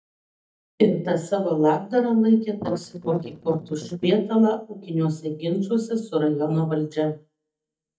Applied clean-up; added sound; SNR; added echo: neural mask model DeepFilterNet 3.